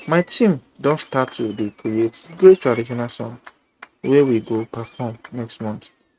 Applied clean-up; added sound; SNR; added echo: neural mask model RNNoise.